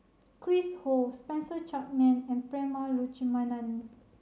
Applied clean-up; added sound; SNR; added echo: none; none; none; none.